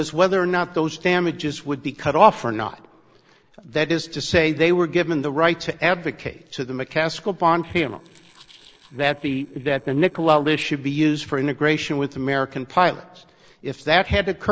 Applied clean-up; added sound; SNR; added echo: neural separator model SepFormer DNS4.